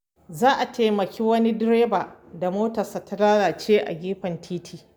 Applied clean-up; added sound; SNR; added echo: none; none; none; none.